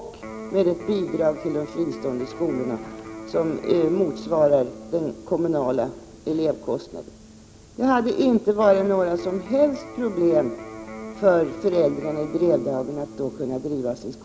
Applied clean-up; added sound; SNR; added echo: none; Electric guitar; 15 dB; none.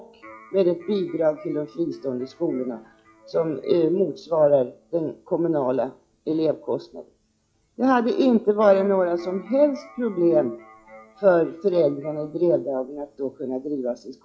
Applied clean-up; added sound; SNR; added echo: classical method log-MMSE.